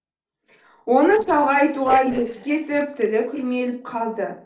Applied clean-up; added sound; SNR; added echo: neural separator model SepFormer DNS4.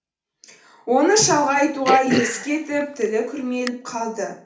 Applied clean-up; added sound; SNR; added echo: none; Cough; 7 dB; reverberation time 0.4 s.